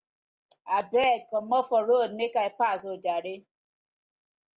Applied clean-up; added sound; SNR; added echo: none; none; none; none.